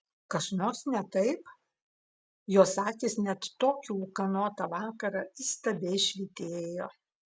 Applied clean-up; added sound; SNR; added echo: none; none; none; none.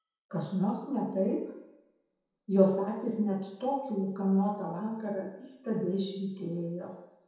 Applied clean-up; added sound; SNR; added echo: none; none; none; reverberation time 1.0 s.